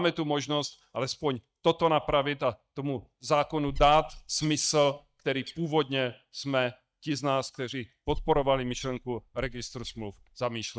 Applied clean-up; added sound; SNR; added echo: neural mask model DeepFilterNet 3.